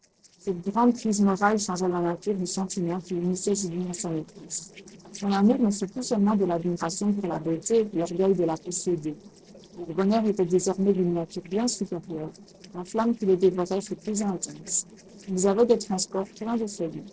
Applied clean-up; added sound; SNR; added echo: neural separator model SepFormer DNS4.